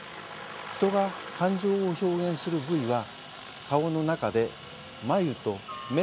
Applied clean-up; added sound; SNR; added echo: none; Aircraft; 13 dB; none.